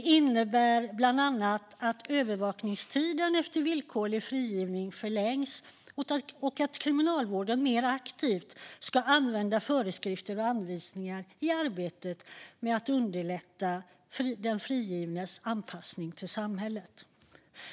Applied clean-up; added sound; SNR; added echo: none; none; none; none.